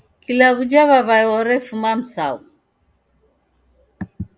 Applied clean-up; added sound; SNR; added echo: none; none; none; none.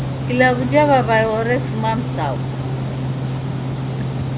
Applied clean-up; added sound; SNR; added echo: none; Organ + Water; 2 dB; none.